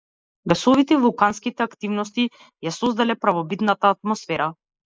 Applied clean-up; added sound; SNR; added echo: neural mask model Resemble Enhance denoiser.